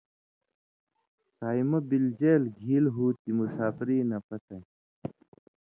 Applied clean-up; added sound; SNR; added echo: none; none; none; none.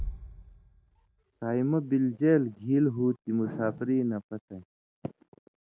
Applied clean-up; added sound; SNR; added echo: none; Bass drum; 17 dB; none.